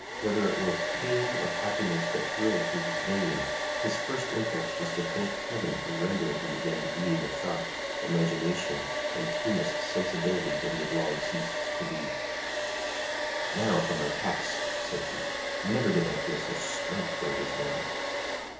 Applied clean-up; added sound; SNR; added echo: none; Domestic sounds, home sounds; -1 dB; reverberation time 0.7 s.